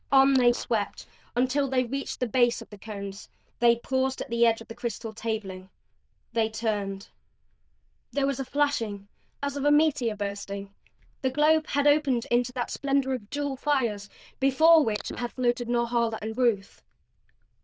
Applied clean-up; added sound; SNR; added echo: neural diffusion model UNIVERSE++.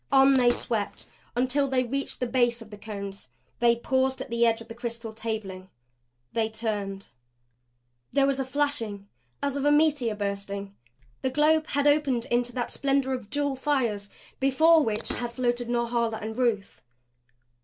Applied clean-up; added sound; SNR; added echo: none; Fart; 13 dB; none.